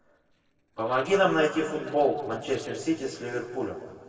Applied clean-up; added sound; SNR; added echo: neural separator model SepFormer DNS4.